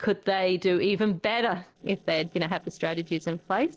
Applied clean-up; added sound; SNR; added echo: neural separator model SepFormer DNS4.